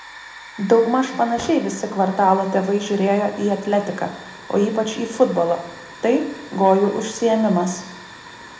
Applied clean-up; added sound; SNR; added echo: none; Hiss / Fire; 18 dB; reverberation time 0.8 s.